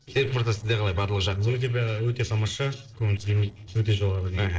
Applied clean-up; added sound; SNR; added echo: neural separator model SepFormer DNS4.